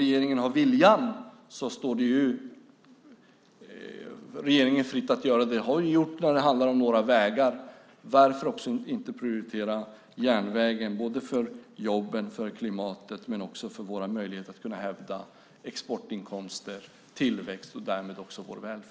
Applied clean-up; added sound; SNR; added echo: none; none; none; none.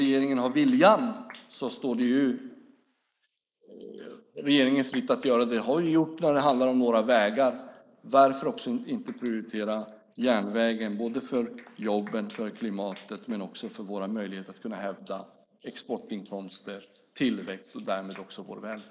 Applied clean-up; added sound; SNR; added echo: neural mask model Resemble Enhance denoiser.